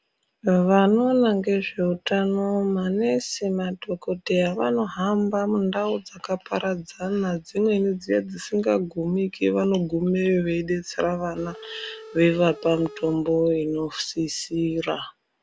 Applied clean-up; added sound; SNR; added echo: none; Telephone; 18 dB; none.